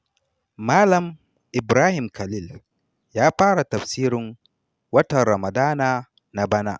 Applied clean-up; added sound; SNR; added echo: none; none; none; none.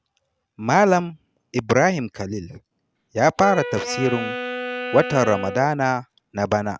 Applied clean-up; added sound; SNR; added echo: none; Wind instrument, woodwind instrument; 8 dB; none.